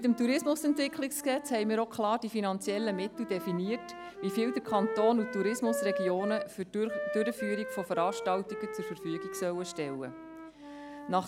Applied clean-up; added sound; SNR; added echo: none; Wind instrument, woodwind instrument; 8 dB; none.